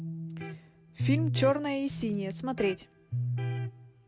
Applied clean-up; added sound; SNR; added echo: none; Electric guitar; 2 dB; none.